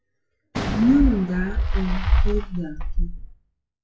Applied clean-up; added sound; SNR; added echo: classical method WPE with log-MMSE.